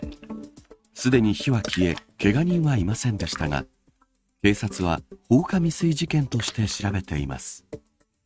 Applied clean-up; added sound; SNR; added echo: neural mask model RNNoise.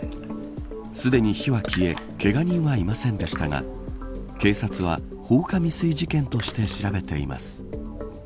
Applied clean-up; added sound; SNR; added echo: none; Splash, splatter; 14 dB; none.